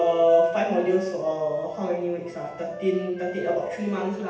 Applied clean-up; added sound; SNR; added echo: none; Wind instrument, woodwind instrument; 15 dB; reverberation time 0.9 s.